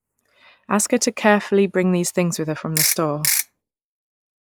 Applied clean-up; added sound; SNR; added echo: neural mask model Resemble Enhance denoiser.